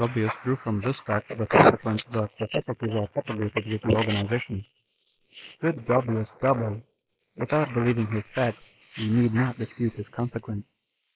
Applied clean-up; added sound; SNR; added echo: neural mask model Resemble Enhance denoiser.